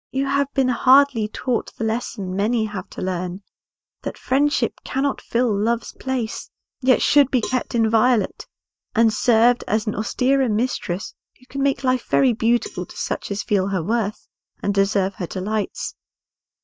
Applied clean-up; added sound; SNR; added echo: neural mask model DeepFilterNet 3.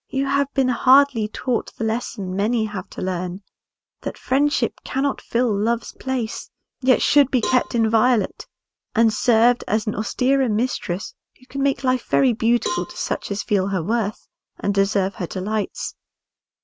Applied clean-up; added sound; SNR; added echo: neural mask model RNNoise.